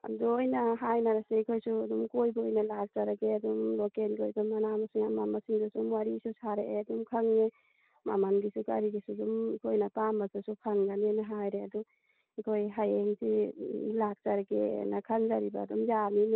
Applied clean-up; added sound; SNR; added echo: none; none; none; none.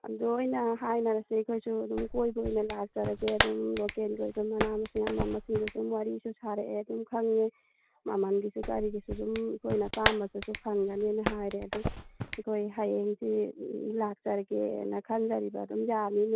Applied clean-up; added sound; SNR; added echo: none; Clapping; 5 dB; none.